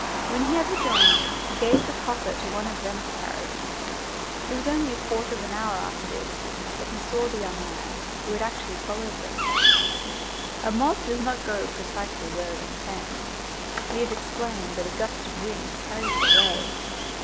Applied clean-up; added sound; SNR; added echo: none; Bird vocalization, bird call, bird song; -3 dB; none.